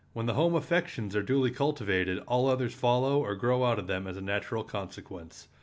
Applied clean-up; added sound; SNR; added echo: none; none; none; none.